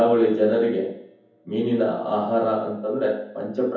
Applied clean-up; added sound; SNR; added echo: none; none; none; reverberation time 0.7 s.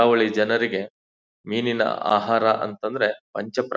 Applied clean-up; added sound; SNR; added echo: none; none; none; none.